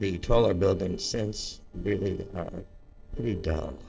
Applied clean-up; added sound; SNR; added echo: neural separator model SepFormer DNS4.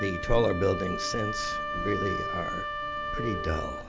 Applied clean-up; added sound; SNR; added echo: none; Wind instrument, woodwind instrument; 3 dB; none.